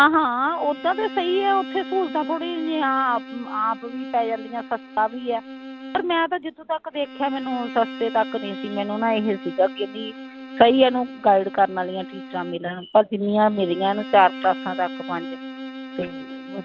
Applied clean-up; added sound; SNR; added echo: none; Bowed string instrument; 13 dB; none.